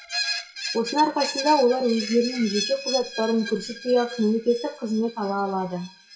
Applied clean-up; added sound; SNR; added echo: classical method WPE with log-MMSE.